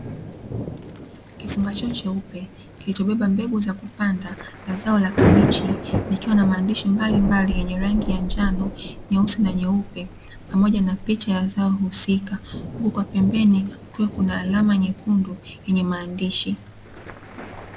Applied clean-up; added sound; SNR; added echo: none; Thunder / Rain; 6 dB; none.